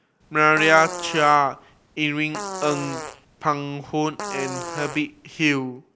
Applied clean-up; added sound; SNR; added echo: none; Fart; 12 dB; none.